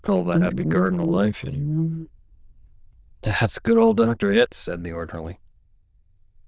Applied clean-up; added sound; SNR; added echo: neural diffusion model UNIVERSE++.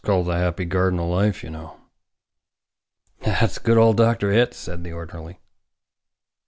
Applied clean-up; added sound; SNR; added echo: none; none; none; none.